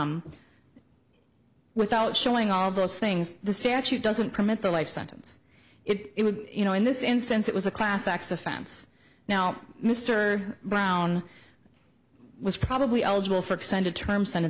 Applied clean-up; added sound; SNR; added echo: none; none; none; none.